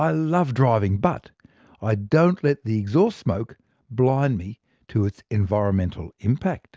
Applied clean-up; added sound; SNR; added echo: none; none; none; none.